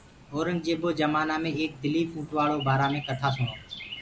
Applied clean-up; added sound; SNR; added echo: none; Chirp, tweet; 16 dB; none.